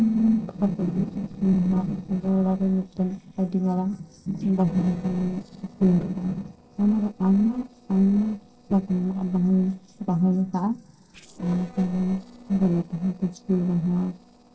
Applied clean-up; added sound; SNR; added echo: neural separator model SepFormer DNS4.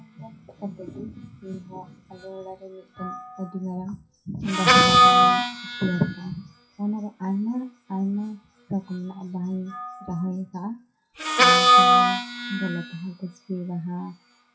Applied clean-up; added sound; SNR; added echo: classical method WPE with log-MMSE.